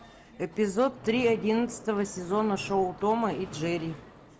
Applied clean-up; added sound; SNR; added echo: none; Mechanisms; 17 dB; none.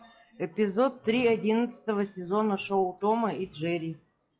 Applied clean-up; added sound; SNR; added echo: classical method log-MMSE.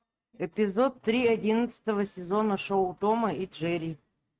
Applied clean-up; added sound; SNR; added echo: neural mask model RNNoise.